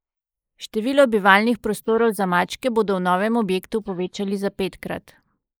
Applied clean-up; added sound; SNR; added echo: neural mask model Resemble Enhance denoiser.